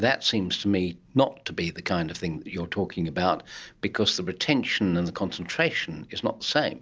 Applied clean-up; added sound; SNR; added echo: none; none; none; none.